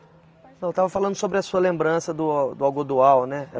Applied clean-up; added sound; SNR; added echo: none; none; none; none.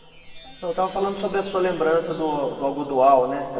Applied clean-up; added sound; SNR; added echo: none; Chime; 13 dB; reverberation time 2.3 s.